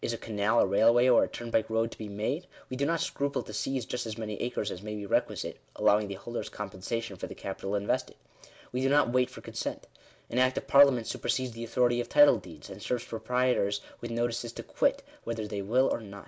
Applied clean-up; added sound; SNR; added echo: none; none; none; none.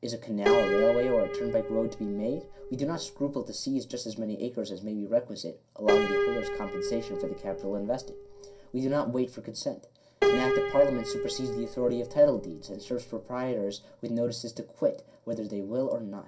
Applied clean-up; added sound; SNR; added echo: none; Piano; 2 dB; reverberation time 0.3 s.